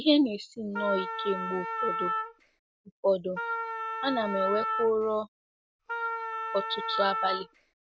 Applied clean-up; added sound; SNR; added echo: none; Wind instrument, woodwind instrument; 2 dB; none.